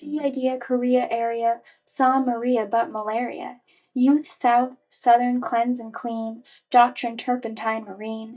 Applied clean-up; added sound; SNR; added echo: neural mask model DeepFilterNet 3.